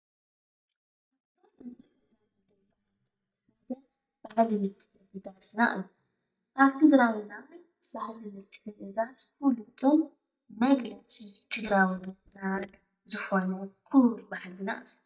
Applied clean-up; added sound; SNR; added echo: neural mask model DeepFilterNet 3.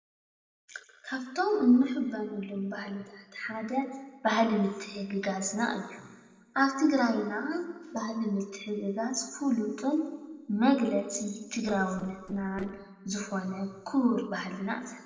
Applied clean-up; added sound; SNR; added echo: neural separator model SepFormer DNS4.